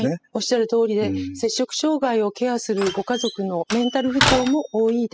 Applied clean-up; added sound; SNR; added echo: classical method spectral subtraction.